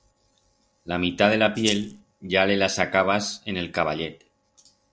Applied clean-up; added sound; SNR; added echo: none; Rattle (instrument); 11 dB; none.